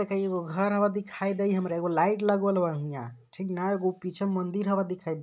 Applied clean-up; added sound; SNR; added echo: none; none; none; none.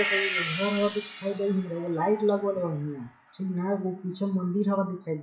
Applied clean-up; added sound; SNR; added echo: classical method WPE with log-MMSE.